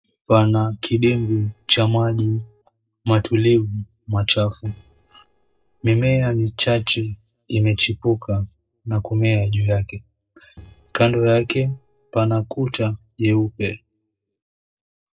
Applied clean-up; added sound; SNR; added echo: neural separator model SepFormer DNS4.